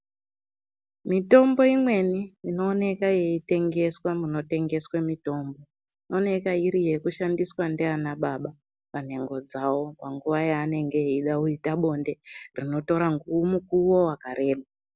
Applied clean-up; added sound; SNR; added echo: none; none; none; none.